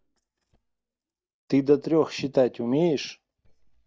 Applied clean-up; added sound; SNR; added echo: neural mask model DeepFilterNet 3.